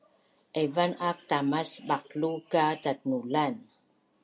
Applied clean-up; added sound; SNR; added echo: none; none; none; none.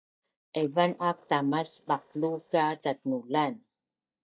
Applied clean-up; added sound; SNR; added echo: neural mask model DeepFilterNet 3.